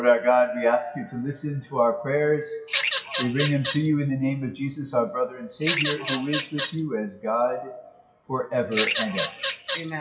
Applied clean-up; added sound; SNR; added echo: classical method WPE with log-MMSE.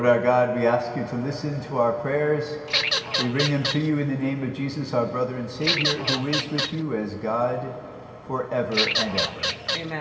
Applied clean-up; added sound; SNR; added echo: none; Bird vocalization, bird call, bird song / Fowl; 1 dB; reverberation time 2.1 s.